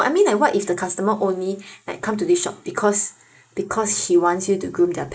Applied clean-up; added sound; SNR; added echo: neural mask model Resemble Enhance denoiser.